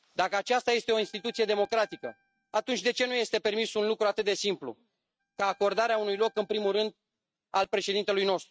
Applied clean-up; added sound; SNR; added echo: neural mask model RNNoise.